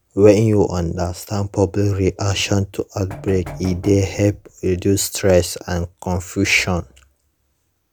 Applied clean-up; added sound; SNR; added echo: none; Knock; 16 dB; none.